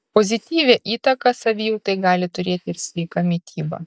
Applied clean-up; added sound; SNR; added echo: neural mask model DeepFilterNet 3.